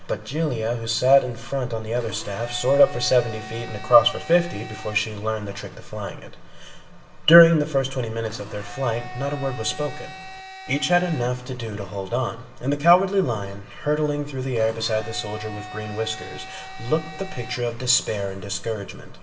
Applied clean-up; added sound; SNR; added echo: none; Domestic sounds, home sounds; 18 dB; reverberation time 0.7 s.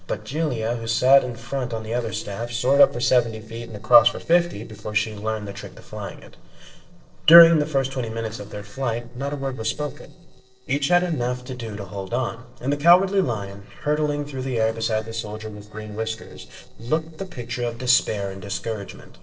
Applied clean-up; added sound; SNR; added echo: neural separator model SepFormer DNS4.